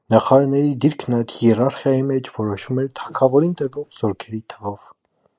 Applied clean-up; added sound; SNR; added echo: neural mask model Resemble Enhance denoiser.